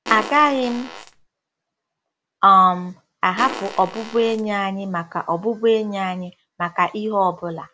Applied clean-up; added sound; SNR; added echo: none; Fart; 12 dB; none.